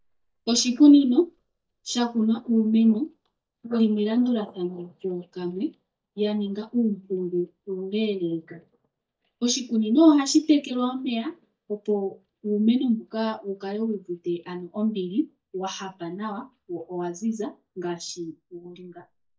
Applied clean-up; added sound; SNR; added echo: neural mask model DeepFilterNet 3.